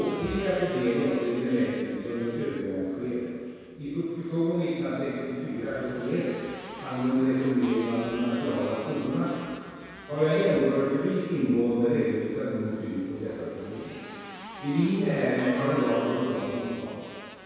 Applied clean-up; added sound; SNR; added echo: none; Motorcycle; 17 dB; reverberation time 2.0 s.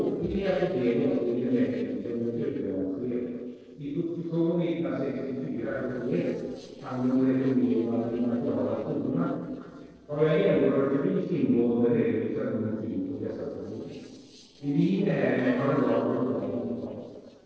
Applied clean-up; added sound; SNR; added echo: neural separator model SepFormer DNS4.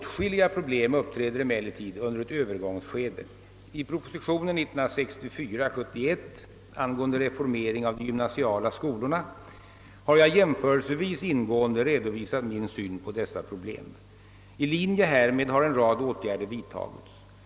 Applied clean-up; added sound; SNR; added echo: none; none; none; none.